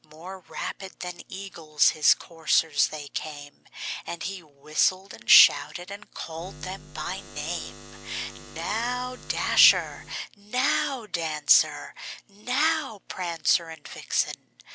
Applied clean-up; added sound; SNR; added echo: none; Buzz; 15 dB; none.